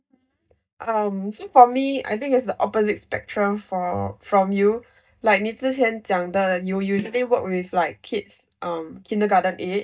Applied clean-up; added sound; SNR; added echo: neural mask model DeepFilterNet 3.